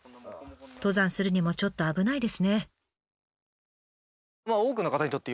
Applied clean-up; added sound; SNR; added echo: none; none; none; none.